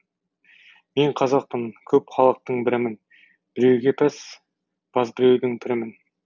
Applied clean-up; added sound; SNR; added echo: none; none; none; none.